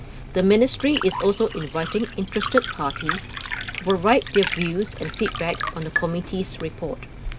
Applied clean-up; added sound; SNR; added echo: none; Liquid; 6 dB; none.